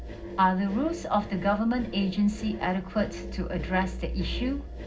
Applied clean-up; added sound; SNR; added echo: none; Engine; 12 dB; reverberation time 0.4 s.